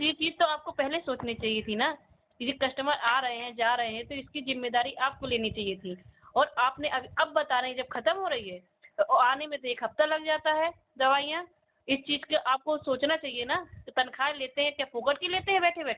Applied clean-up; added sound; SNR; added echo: none; none; none; none.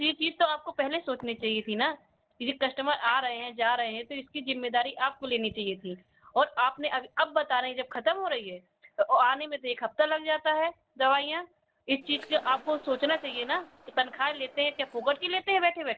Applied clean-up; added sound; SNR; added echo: neural separator model SepFormer DNS4.